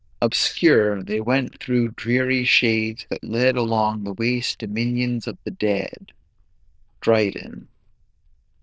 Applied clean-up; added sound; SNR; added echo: neural diffusion model UNIVERSE++.